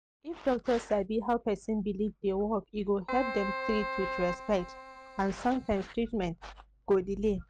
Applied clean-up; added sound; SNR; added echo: none; Keyboard (musical); 7 dB; none.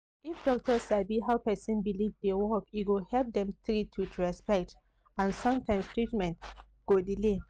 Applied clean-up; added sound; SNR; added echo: none; none; none; none.